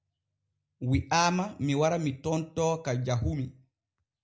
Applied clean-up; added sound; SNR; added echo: none; none; none; none.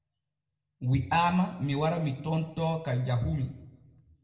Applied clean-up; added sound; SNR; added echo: none; none; none; reverberation time 0.7 s.